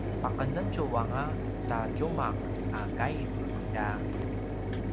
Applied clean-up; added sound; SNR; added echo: none; Mechanisms; -4 dB; none.